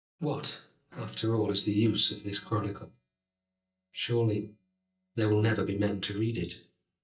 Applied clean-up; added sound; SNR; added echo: neural mask model DeepFilterNet 3.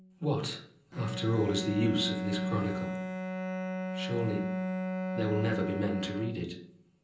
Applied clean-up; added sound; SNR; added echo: none; Bowed string instrument; 3 dB; reverberation time 0.6 s.